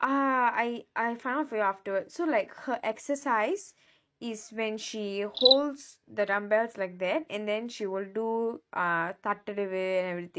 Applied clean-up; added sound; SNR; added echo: neural mask model RNNoise.